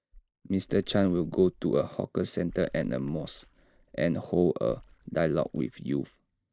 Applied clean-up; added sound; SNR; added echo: neural mask model DeepFilterNet 3.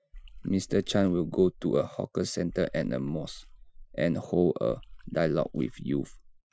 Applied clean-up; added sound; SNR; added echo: classical method Wiener filter.